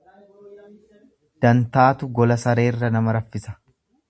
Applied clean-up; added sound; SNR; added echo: none; none; none; none.